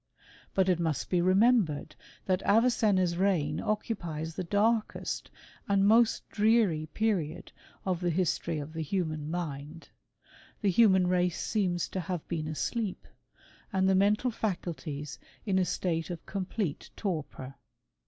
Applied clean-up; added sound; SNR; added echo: none; none; none; none.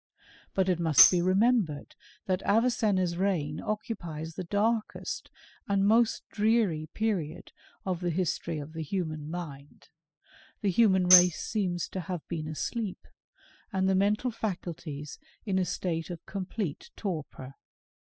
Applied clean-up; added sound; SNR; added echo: classical method spectral subtraction.